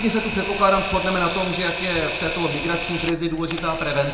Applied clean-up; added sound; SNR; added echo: none; Camera; 6 dB; reverberation time 1.6 s.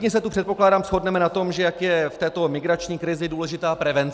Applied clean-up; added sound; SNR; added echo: none; none; none; none.